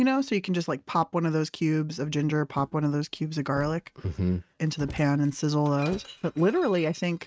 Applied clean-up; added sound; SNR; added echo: neural mask model RNNoise.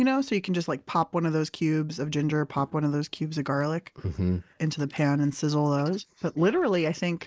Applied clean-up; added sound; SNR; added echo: neural mask model Resemble Enhance denoiser.